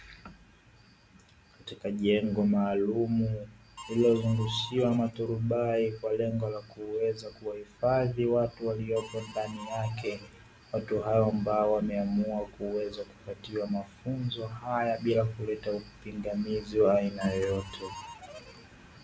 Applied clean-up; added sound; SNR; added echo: none; Harmonica; 17 dB; none.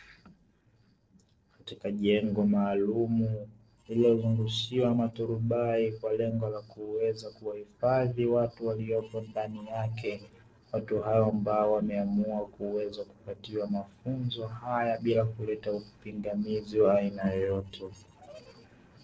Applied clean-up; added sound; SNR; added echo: neural separator model SepFormer DNS4.